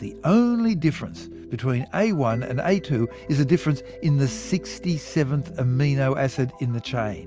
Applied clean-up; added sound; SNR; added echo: none; none; none; none.